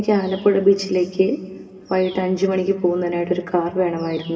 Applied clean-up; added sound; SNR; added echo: none; none; none; reverberation time 2.1 s.